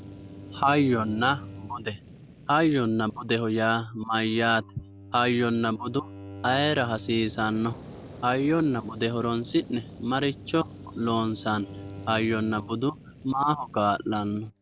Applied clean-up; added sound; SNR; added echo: none; Fire + Bowed string instrument; 16 dB; none.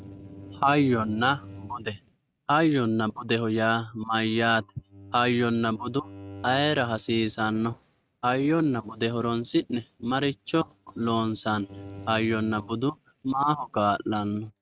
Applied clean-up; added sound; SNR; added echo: neural mask model RNNoise.